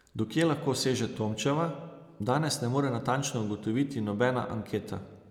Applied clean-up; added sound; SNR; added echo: none; none; none; none.